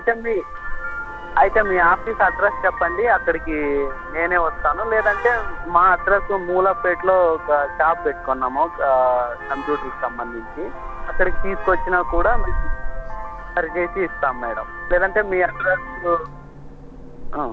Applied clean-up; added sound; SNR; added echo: none; Vehicle horn, car horn, honking; 6 dB; none.